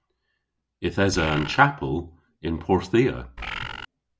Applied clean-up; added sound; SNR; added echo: none; Bird; 8 dB; none.